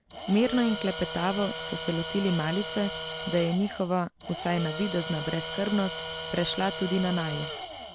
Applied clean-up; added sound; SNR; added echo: none; Tools; 7 dB; none.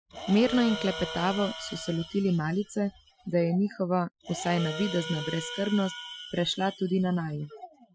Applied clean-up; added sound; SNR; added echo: classical method Wiener filter.